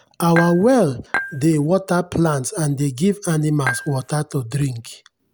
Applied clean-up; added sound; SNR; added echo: none; Dishes, pots, and pans / Chink, clink; 7 dB; none.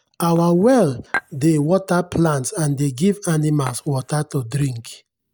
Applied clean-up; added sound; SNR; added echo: neural mask model DeepFilterNet 3.